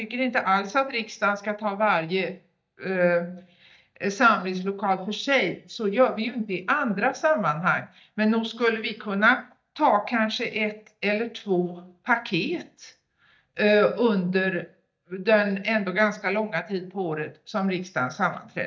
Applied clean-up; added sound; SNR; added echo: neural mask model DeepFilterNet 3.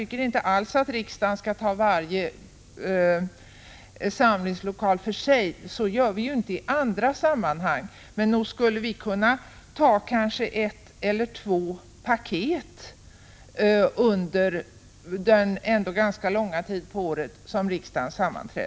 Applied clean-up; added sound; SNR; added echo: none; none; none; none.